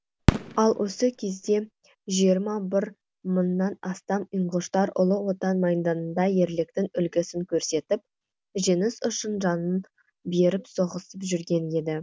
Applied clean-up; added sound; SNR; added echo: none; Fireworks; 2 dB; none.